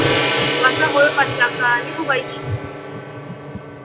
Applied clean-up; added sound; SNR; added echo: none; Gong; 2 dB; none.